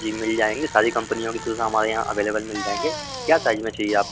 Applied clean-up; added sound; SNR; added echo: none; Bicycle; 11 dB; none.